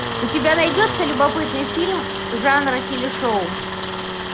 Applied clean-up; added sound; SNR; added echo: none; Tools; 4 dB; none.